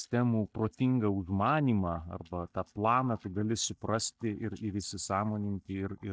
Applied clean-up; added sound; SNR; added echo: neural mask model DeepFilterNet 3.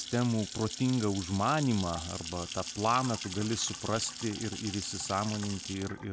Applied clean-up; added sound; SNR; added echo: none; Sink (filling or washing) / Water tap, faucet / Splash, splatter; 10 dB; none.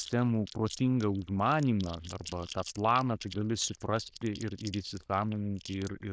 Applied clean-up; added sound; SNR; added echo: neural diffusion model UNIVERSE++.